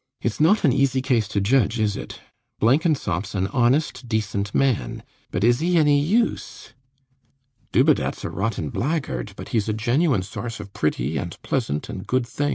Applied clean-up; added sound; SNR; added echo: none; none; none; none.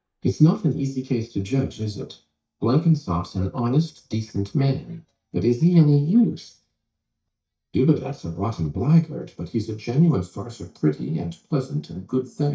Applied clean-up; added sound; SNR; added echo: neural mask model DeepFilterNet 3.